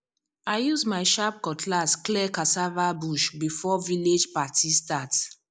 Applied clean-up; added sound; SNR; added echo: neural mask model Resemble Enhance denoiser.